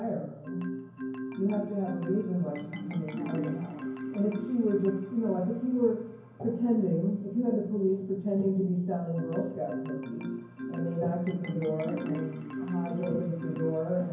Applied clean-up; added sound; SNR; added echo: none; Marimba, xylophone; 9 dB; reverberation time 0.9 s.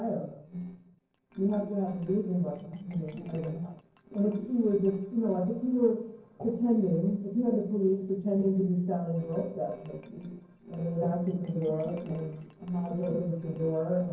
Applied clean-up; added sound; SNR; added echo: neural separator model SepFormer DNS4.